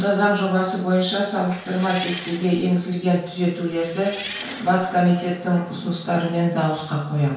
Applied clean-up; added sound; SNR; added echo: none; Engine; 13 dB; reverberation time 0.5 s.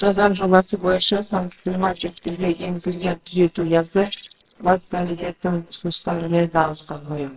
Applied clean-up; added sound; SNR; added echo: neural separator model SepFormer WHAMR!.